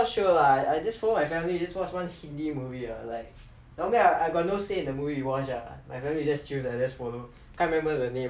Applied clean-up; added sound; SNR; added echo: none; none; none; none.